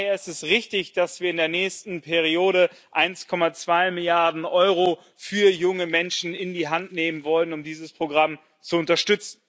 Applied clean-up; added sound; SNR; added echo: neural mask model Resemble Enhance denoiser.